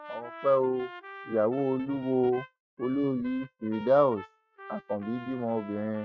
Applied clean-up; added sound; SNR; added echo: neural mask model RNNoise.